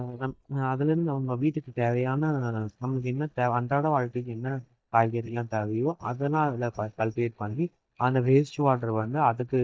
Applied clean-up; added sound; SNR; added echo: neural mask model DeepFilterNet 3.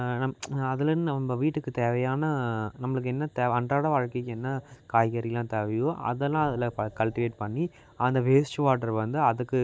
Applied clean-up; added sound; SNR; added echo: none; none; none; none.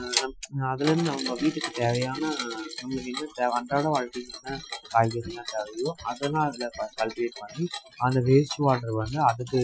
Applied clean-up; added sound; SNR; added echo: classical method Wiener filter.